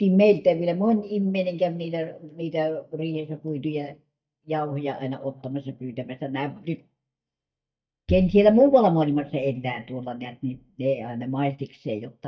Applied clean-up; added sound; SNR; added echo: neural mask model DeepFilterNet 3.